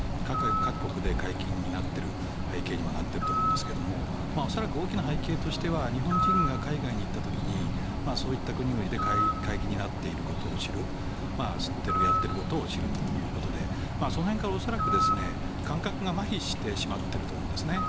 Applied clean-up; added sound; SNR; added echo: none; Bird; -4 dB; none.